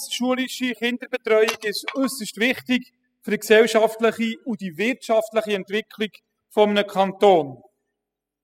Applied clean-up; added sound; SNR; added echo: classical method spectral subtraction.